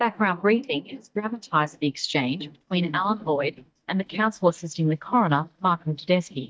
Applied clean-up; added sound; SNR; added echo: neural mask model DeepFilterNet 3.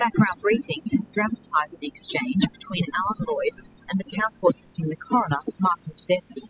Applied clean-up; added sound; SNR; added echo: classical method spectral subtraction.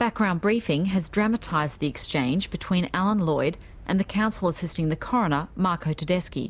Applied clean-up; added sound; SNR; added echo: none; none; none; none.